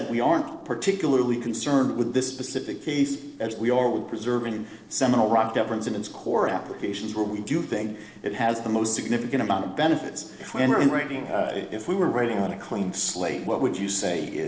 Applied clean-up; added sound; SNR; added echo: neural separator model SepFormer DNS4.